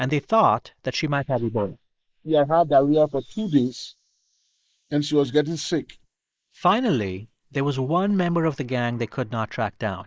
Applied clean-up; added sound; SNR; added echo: neural mask model Resemble Enhance denoiser.